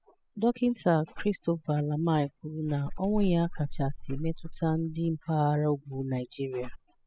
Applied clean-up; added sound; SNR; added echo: classical method spectral subtraction.